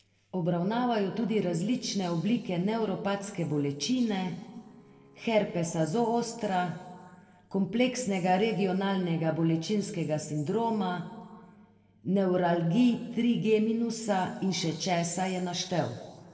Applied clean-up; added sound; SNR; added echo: neural separator model SepFormer DNS4.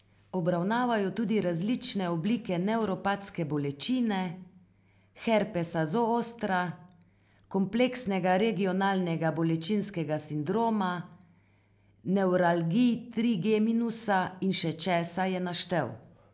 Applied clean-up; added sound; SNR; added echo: none; none; none; none.